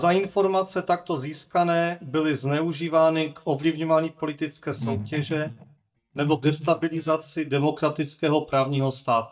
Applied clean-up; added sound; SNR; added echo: neural mask model DeepFilterNet 3.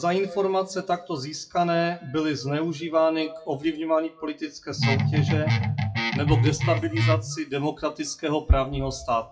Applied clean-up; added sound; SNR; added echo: classical method WPE with log-MMSE.